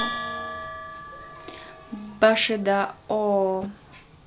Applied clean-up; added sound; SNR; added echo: none; Bell; 11 dB; none.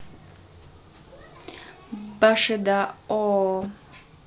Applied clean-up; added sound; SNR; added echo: none; none; none; none.